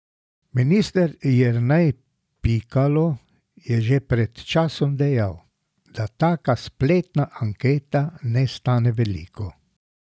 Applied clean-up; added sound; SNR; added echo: none; none; none; none.